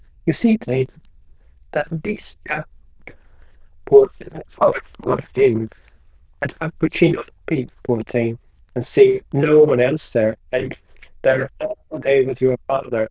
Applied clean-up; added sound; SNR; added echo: neural diffusion model UNIVERSE++.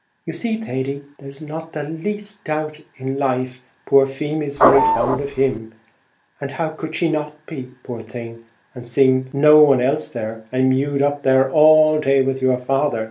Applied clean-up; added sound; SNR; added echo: none; Printer / Engine; -2 dB; none.